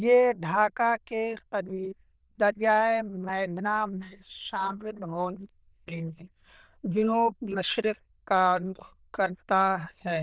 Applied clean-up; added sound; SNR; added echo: neural diffusion model UNIVERSE++.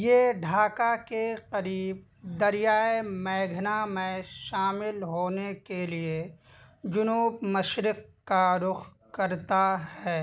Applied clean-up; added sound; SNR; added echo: none; none; none; none.